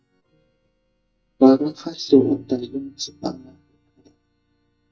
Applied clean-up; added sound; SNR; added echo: neural mask model DeepFilterNet 3.